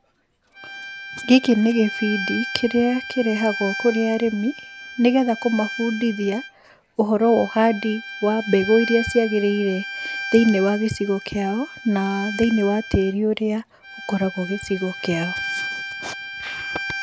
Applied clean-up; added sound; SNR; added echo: none; Bowed string instrument; 10 dB; none.